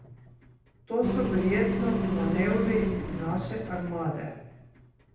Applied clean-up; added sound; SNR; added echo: none; Engine; 1 dB; reverberation time 0.8 s.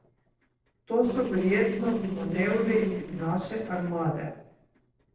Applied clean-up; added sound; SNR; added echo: neural separator model SepFormer DNS4.